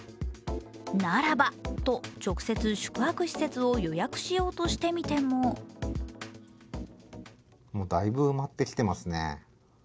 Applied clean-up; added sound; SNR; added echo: none; none; none; none.